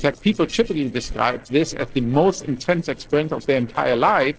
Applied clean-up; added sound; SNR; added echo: neural separator model SepFormer DNS4.